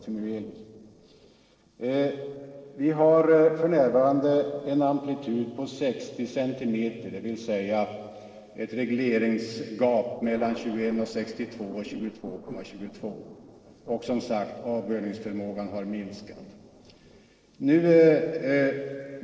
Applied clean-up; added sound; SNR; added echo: neural separator model SepFormer DNS4.